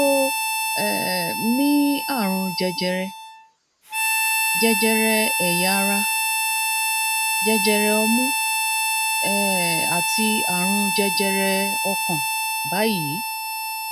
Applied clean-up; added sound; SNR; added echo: none; Harmonica; -2 dB; none.